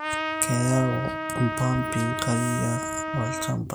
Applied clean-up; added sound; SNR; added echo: none; Trumpet; 4 dB; none.